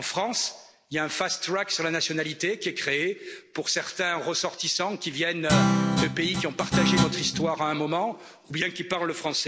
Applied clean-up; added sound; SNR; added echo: none; Guitar; -3 dB; none.